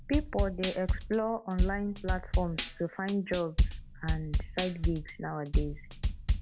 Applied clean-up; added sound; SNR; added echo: none; Drum / Drum kit; -2 dB; none.